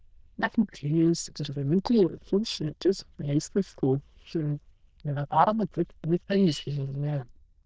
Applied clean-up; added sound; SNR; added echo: neural diffusion model UNIVERSE++.